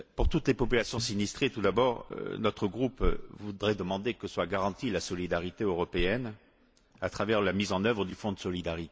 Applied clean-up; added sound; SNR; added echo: none; none; none; none.